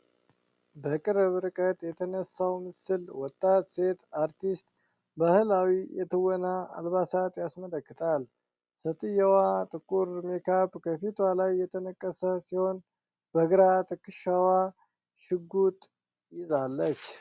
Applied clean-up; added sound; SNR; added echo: none; none; none; none.